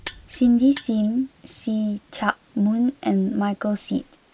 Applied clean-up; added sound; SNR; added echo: neural mask model Resemble Enhance denoiser.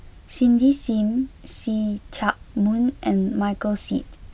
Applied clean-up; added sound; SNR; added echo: none; none; none; none.